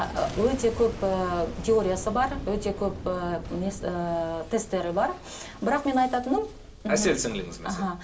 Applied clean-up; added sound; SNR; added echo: none; Boom; 12 dB; reverberation time 0.2 s.